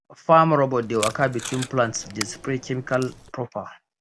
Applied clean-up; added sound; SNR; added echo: none; Packing tape, duct tape; 13 dB; none.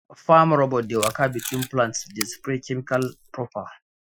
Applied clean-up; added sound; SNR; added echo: classical method Wiener filter.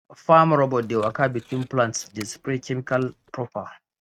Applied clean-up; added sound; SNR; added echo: neural mask model RNNoise.